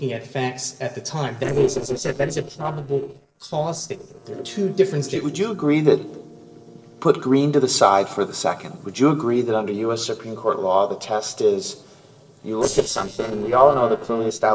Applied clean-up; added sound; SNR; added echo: neural separator model SepFormer DNS4.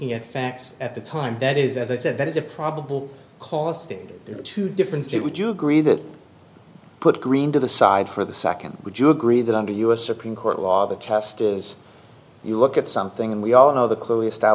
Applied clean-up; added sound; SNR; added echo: none; none; none; none.